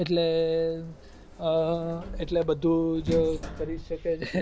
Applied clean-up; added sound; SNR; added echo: none; Sliding door; 11 dB; none.